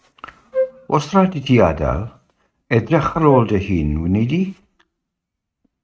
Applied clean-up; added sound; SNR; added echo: neural mask model RNNoise.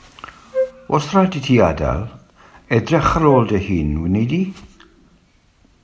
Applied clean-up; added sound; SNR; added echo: none; Wind instrument, woodwind instrument; 6 dB; none.